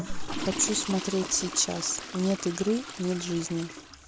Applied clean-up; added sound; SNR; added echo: none; Toilet flush / Water; 9 dB; none.